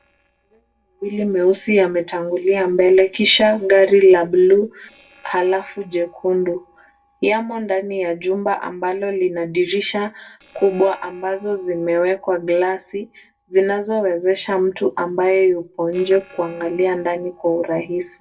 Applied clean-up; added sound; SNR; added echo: neural separator model SepFormer DNS4.